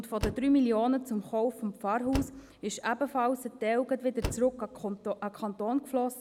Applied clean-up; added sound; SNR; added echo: none; Slam; 12 dB; none.